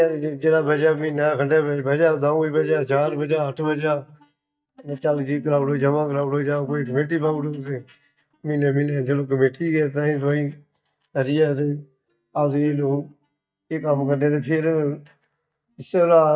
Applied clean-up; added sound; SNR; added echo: neural mask model DeepFilterNet 3.